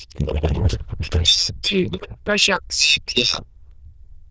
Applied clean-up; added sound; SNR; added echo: neural diffusion model UNIVERSE++.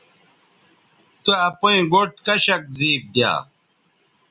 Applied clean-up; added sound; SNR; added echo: none; none; none; none.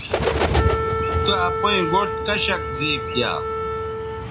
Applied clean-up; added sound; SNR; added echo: none; Wind instrument, woodwind instrument + Bird; -2 dB; none.